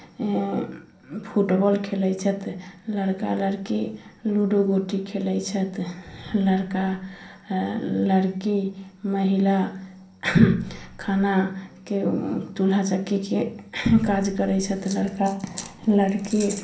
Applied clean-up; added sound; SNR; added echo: none; none; none; reverberation time 0.6 s.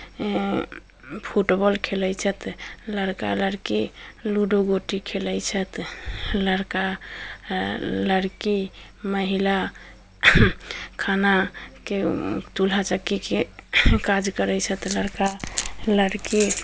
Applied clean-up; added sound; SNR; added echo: none; none; none; none.